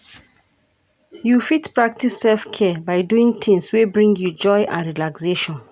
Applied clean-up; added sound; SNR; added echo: none; none; none; none.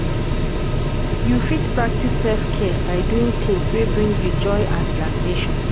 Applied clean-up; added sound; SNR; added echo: none; Mechanical fan; -5 dB; none.